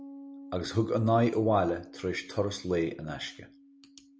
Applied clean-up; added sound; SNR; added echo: none; Piano; 19 dB; none.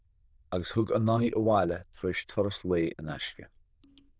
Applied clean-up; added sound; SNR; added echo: neural diffusion model UNIVERSE++.